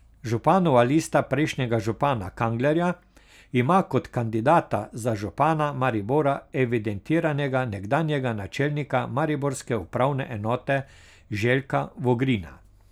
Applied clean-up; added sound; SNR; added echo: none; none; none; none.